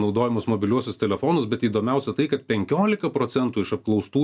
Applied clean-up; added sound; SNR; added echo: none; none; none; none.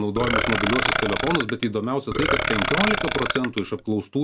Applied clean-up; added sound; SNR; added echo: none; Burping, eructation; 0 dB; none.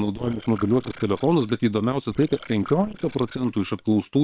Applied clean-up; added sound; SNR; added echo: neural separator model SepFormer WHAM!.